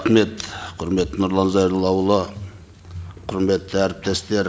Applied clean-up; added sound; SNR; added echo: none; none; none; none.